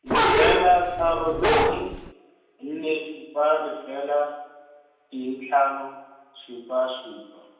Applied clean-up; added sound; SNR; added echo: none; Bark; -3 dB; reverberation time 0.9 s.